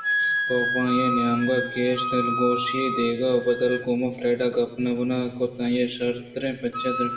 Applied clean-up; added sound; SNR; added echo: none; Wind instrument, woodwind instrument; 5 dB; reverberation time 0.7 s.